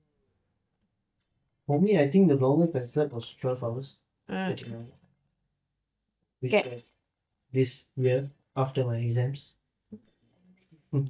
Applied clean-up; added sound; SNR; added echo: neural mask model DeepFilterNet 3.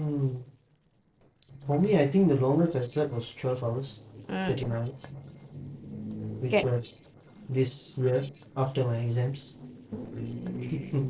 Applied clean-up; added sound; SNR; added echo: neural separator model SepFormer DNS4.